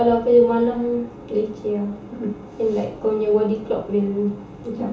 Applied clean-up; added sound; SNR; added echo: none; none; none; reverberation time 0.8 s.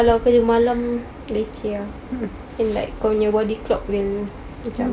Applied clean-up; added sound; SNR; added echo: none; none; none; none.